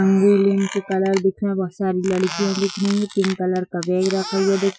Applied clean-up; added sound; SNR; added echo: classical method Wiener filter.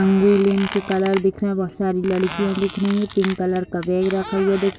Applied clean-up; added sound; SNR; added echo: none; Squeak; 13 dB; none.